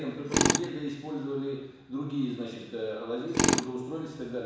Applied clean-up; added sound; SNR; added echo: none; Tools; -2 dB; reverberation time 1.1 s.